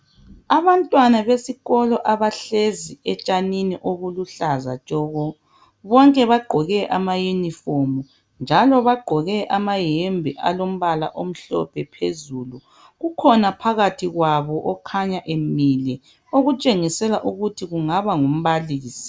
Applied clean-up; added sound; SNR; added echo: none; none; none; none.